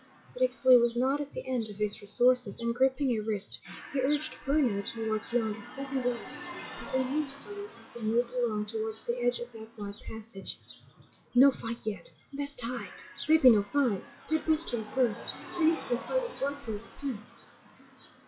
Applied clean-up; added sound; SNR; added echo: classical method log-MMSE.